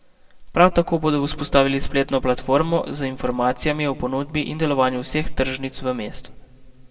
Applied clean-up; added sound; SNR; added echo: none; none; none; reverberation time 1.1 s.